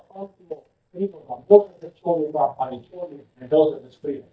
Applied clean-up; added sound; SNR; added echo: neural mask model DeepFilterNet 3.